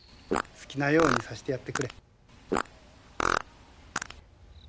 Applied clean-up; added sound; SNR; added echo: none; Fart; 0 dB; none.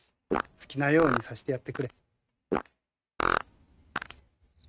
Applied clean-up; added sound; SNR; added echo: neural mask model RNNoise.